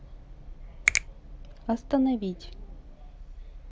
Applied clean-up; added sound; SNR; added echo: none; Finger snapping; -1 dB; none.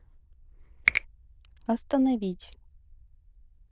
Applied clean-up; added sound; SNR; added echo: neural diffusion model UNIVERSE++.